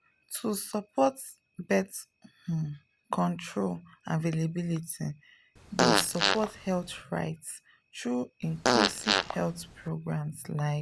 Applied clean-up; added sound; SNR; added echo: none; Fart; -3 dB; none.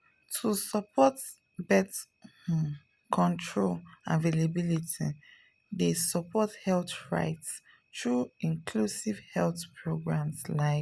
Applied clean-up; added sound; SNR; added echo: none; none; none; none.